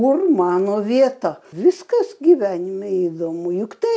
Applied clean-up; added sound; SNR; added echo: none; none; none; none.